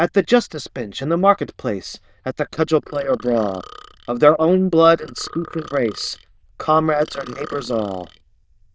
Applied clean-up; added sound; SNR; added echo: neural diffusion model UNIVERSE++.